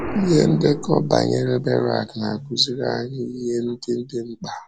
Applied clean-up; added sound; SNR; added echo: none; Explosion; 15 dB; none.